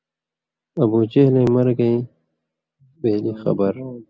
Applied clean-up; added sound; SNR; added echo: none; none; none; none.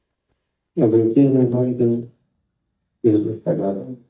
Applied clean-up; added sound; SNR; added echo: neural mask model DeepFilterNet 3.